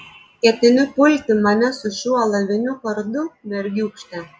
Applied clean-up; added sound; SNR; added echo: none; none; none; none.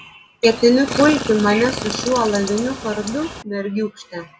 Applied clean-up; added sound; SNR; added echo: none; Chirp, tweet; 9 dB; none.